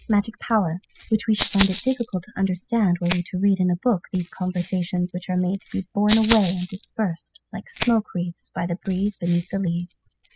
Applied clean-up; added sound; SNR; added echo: classical method spectral subtraction.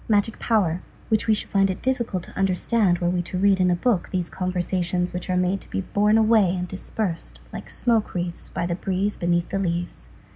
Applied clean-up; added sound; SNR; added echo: none; none; none; none.